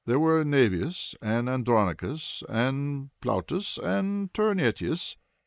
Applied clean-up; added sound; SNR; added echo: neural mask model Resemble Enhance denoiser.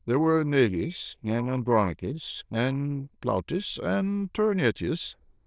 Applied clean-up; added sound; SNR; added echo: neural diffusion model UNIVERSE++.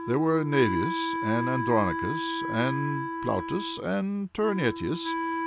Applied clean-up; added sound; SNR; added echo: none; Wind instrument, woodwind instrument; 4 dB; none.